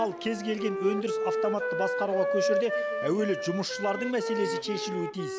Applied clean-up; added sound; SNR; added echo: none; Wind instrument, woodwind instrument; 0 dB; none.